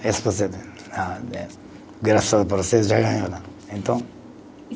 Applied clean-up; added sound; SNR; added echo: none; none; none; none.